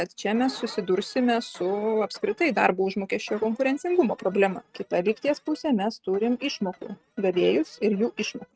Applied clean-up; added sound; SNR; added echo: neural mask model RNNoise.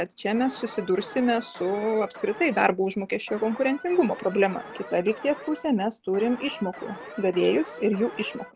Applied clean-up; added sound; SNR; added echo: none; Alarm; 15 dB; none.